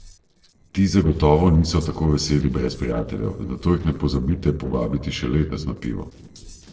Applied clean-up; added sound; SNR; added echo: neural separator model SepFormer DNS4.